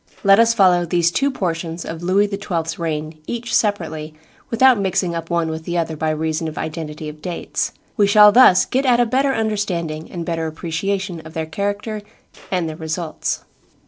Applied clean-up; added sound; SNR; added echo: neural separator model SepFormer DNS4.